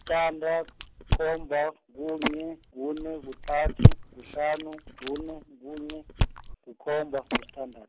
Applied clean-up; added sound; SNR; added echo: none; Chewing, mastication; -3 dB; none.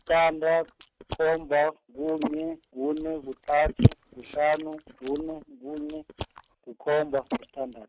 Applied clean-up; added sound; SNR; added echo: neural mask model RNNoise.